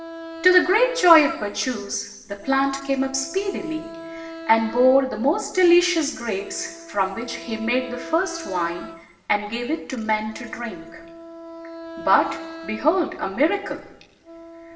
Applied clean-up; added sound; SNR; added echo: none; Wind instrument, woodwind instrument; 16 dB; reverberation time 1.0 s.